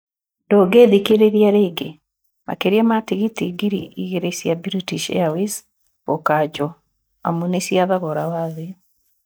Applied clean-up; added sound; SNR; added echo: neural mask model DeepFilterNet 3.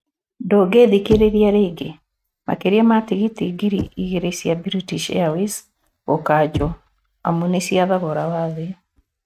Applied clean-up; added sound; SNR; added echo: neural mask model RNNoise.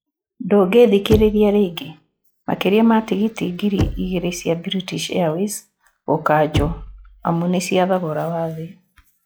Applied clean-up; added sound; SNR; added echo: classical method log-MMSE.